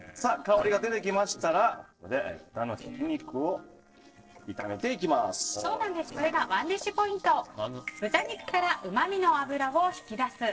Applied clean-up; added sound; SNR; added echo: neural separator model SepFormer DNS4.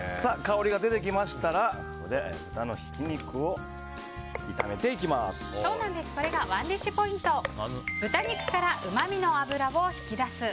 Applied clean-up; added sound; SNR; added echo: none; none; none; none.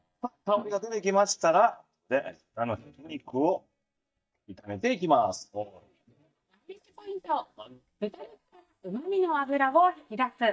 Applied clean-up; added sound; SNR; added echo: neural mask model DeepFilterNet 3.